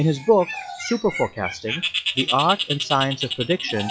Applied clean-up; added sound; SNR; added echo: classical method log-MMSE.